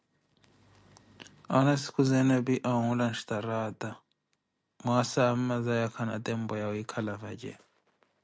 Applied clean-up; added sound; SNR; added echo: none; none; none; none.